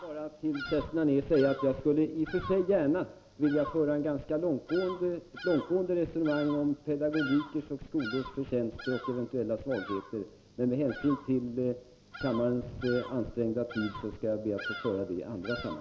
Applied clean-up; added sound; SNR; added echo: none; Bird vocalization, bird call, bird song; 15 dB; none.